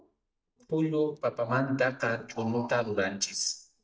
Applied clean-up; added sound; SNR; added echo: neural mask model DeepFilterNet 3.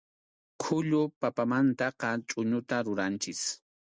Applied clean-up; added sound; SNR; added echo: none; none; none; none.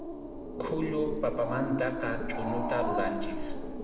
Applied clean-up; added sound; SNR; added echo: none; Growling; 1 dB; reverberation time 1.7 s.